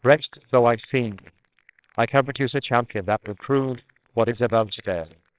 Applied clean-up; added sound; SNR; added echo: neural separator model SepFormer WHAMR!.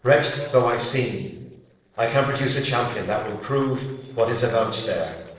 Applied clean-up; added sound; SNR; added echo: neural separator model SepFormer DNS4.